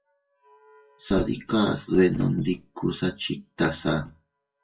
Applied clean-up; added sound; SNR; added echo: classical method WPE with log-MMSE.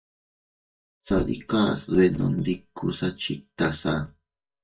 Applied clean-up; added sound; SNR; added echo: neural mask model DeepFilterNet 3.